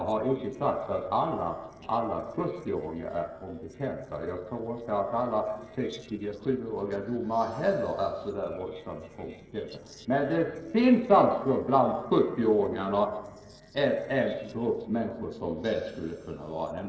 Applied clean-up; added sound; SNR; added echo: neural separator model SepFormer DNS4.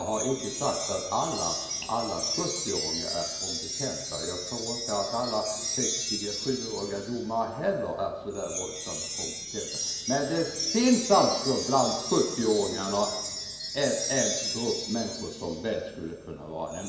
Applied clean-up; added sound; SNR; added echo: none; Wind chime; 5 dB; reverberation time 1.4 s.